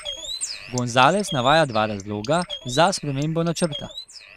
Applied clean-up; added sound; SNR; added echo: neural mask model RNNoise.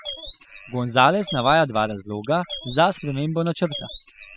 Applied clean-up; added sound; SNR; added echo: classical method spectral subtraction.